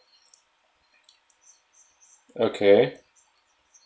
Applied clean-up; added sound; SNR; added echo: none; none; none; none.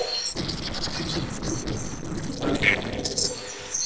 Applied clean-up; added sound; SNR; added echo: neural separator model SepFormer DNS4.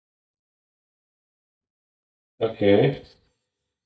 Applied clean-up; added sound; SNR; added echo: neural mask model DeepFilterNet 3.